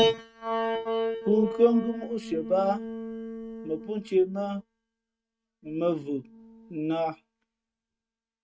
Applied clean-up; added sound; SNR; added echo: neural mask model RNNoise.